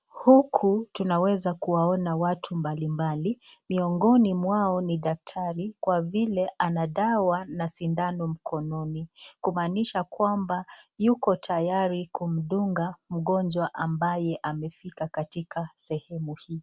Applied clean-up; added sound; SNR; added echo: none; none; none; none.